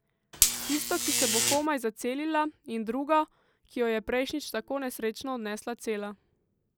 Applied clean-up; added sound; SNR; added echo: none; Buzz; -4 dB; none.